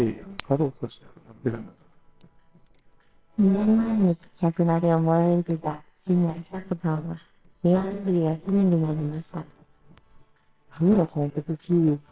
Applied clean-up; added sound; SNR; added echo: neural separator model SepFormer WHAMR!.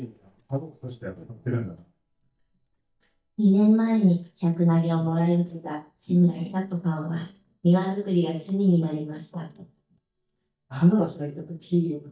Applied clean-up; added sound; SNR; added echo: neural mask model DeepFilterNet 3.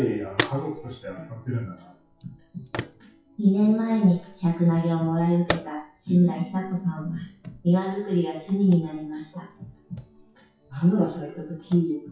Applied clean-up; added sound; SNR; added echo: classical method WPE with log-MMSE.